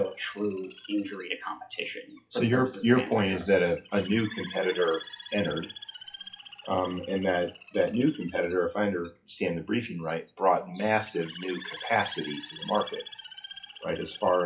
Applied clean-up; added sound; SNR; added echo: classical method WPE with log-MMSE.